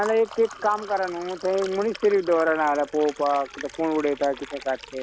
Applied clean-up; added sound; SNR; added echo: none; Liquid; 17 dB; none.